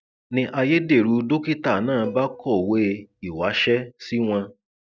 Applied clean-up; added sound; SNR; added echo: neural mask model DeepFilterNet 3.